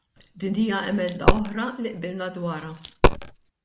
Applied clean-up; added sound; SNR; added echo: none; Coin (dropping); -4 dB; none.